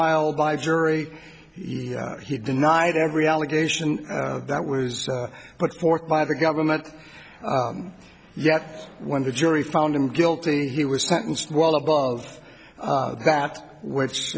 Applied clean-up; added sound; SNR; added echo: none; none; none; none.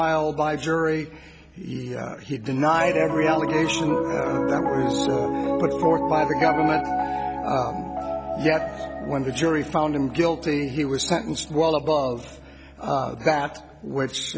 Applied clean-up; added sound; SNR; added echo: none; Piano; 4 dB; none.